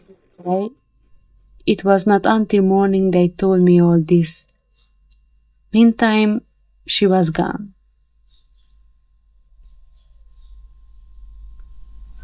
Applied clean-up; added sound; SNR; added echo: neural mask model DeepFilterNet 3.